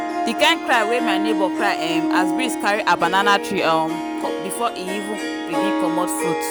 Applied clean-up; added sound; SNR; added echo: none; Harp; 2 dB; none.